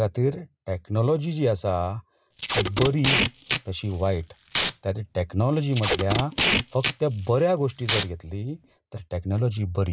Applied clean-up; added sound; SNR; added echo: none; Packing tape, duct tape; 3 dB; none.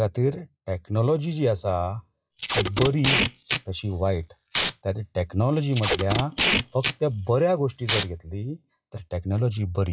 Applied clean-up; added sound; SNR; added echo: classical method log-MMSE.